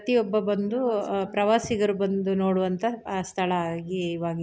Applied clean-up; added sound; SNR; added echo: none; none; none; none.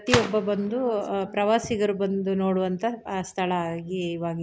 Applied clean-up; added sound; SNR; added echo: none; Gunshot, gunfire; 10 dB; none.